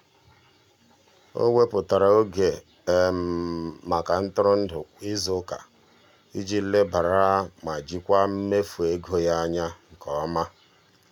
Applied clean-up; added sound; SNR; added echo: none; none; none; none.